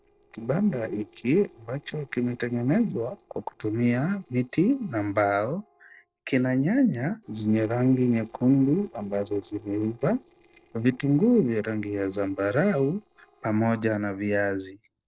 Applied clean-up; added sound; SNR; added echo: neural separator model SepFormer DNS4.